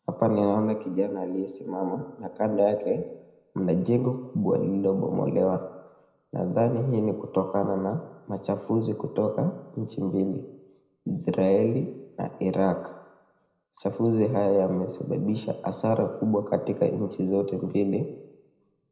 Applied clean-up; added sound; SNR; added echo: none; none; none; reverberation time 0.7 s.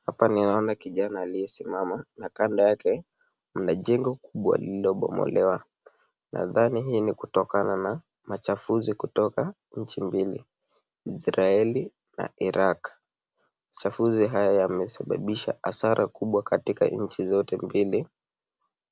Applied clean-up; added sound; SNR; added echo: none; none; none; none.